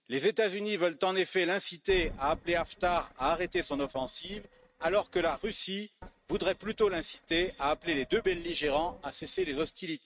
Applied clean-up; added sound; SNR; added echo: neural mask model RNNoise.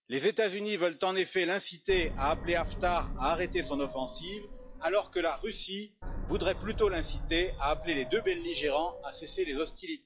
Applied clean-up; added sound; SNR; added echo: classical method log-MMSE.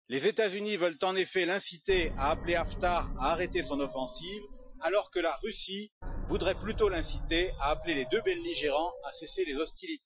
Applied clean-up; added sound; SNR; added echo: classical method Wiener filter.